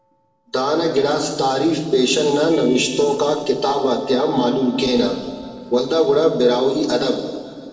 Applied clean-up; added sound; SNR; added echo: neural separator model SepFormer DNS4.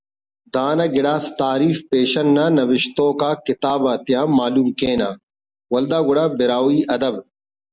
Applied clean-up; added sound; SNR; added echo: none; none; none; none.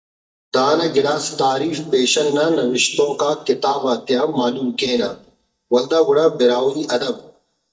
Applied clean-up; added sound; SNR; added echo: neural mask model DeepFilterNet 3.